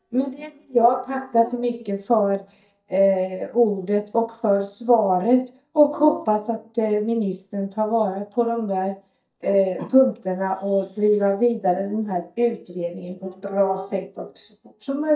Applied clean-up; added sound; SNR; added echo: neural mask model DeepFilterNet 3.